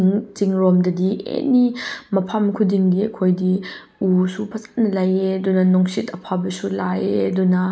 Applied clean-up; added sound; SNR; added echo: none; none; none; none.